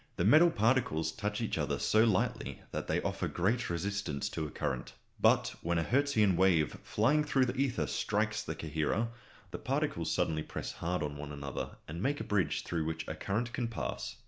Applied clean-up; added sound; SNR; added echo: none; none; none; none.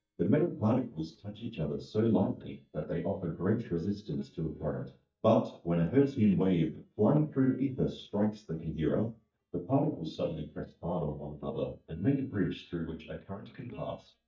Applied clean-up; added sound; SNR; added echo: neural mask model DeepFilterNet 3.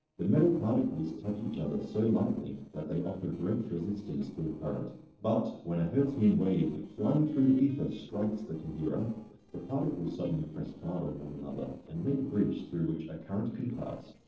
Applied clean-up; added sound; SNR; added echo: neural separator model SepFormer DNS4.